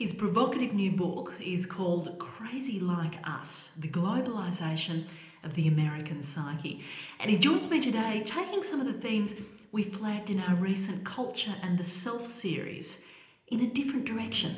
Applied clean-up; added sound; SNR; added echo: none; none; none; reverberation time 0.8 s.